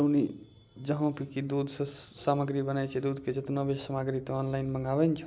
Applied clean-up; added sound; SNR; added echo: none; none; none; none.